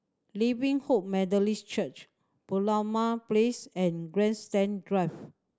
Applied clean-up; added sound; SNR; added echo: none; none; none; none.